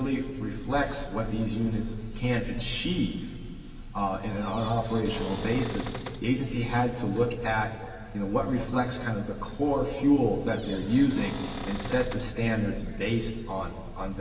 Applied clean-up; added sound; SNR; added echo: none; Cupboard open or close / Door; 12 dB; reverberation time 2.3 s.